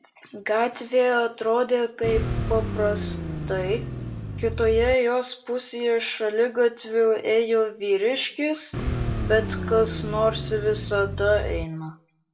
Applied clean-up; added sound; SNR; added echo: none; Car; 4 dB; reverberation time 0.3 s.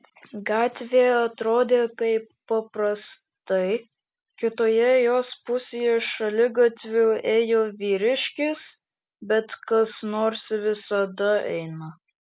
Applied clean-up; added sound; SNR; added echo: none; none; none; none.